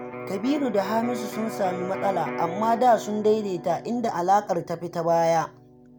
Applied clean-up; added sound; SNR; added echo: none; Electric guitar; 11 dB; none.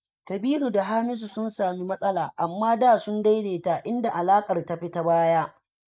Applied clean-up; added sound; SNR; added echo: neural mask model Resemble Enhance denoiser.